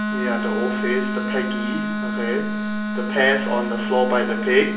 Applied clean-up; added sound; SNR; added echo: none; Wind instrument, woodwind instrument; 2 dB; reverberation time 0.9 s.